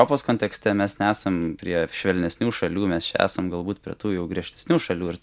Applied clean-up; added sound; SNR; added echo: none; none; none; none.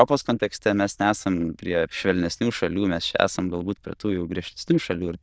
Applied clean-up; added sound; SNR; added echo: neural diffusion model UNIVERSE++.